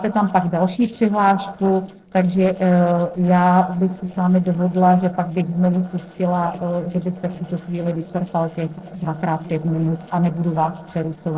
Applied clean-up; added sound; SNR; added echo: neural separator model SepFormer DNS4.